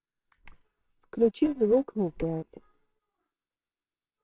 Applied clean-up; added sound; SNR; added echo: neural separator model SepFormer WHAMR!.